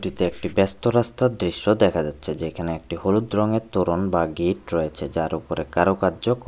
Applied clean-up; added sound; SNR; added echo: none; none; none; none.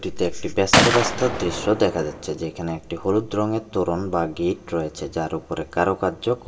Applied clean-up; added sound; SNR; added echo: none; Gunshot, gunfire; 0 dB; reverberation time 2.3 s.